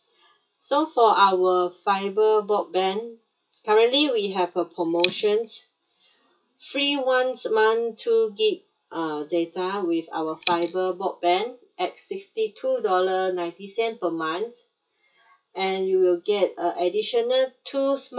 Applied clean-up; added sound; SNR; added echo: classical method WPE with log-MMSE.